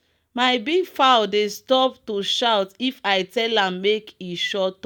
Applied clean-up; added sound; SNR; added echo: none; none; none; none.